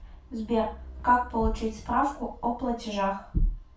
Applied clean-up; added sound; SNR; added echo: none; Truck; 19 dB; reverberation time 0.3 s.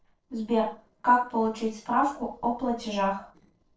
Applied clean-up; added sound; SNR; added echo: neural separator model SepFormer DNS4.